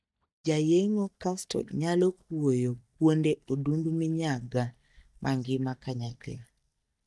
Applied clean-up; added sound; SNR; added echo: neural mask model DeepFilterNet 3.